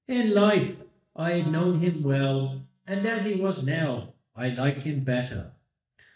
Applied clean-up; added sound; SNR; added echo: neural mask model DeepFilterNet 3.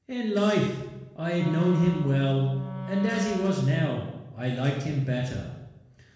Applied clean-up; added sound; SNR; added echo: none; Wind instrument, woodwind instrument; 12 dB; reverberation time 1.1 s.